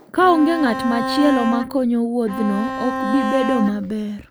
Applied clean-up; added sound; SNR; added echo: none; Bowed string instrument; 6 dB; none.